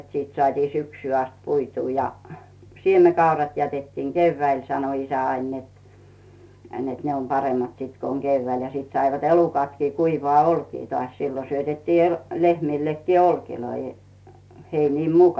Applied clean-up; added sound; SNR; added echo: none; none; none; none.